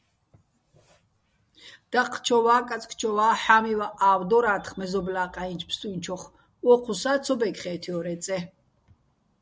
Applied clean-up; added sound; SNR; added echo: none; none; none; none.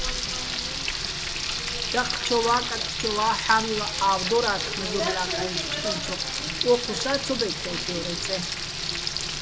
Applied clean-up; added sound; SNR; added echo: none; Frying (food); 1 dB; none.